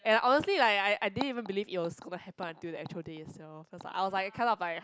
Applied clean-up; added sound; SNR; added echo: none; none; none; none.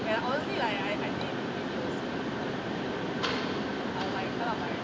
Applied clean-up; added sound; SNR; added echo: none; Mechanisms; -5 dB; reverberation time 0.6 s.